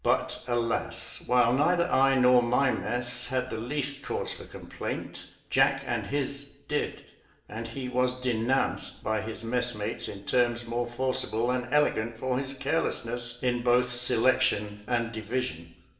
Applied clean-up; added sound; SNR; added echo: none; none; none; reverberation time 0.7 s.